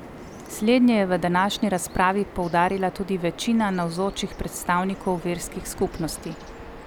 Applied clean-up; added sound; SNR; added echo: none; Bird vocalization, bird call, bird song; 15 dB; none.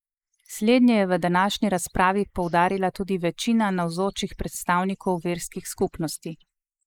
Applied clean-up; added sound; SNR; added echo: neural mask model Resemble Enhance denoiser.